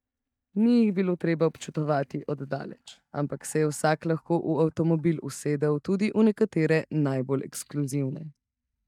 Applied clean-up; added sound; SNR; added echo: neural mask model DeepFilterNet 3.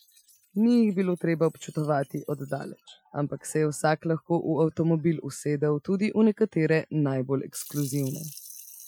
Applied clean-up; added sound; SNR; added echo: classical method Wiener filter.